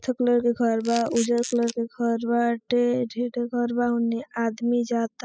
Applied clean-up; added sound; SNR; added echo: classical method spectral subtraction.